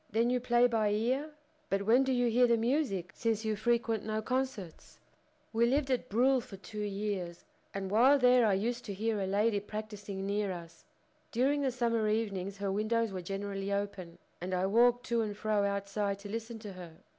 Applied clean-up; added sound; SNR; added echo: none; none; none; none.